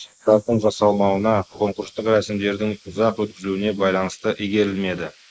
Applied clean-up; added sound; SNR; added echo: neural mask model Resemble Enhance denoiser.